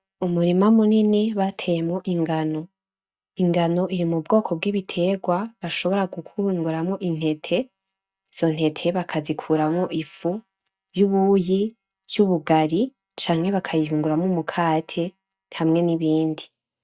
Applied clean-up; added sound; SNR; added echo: neural mask model DeepFilterNet 3.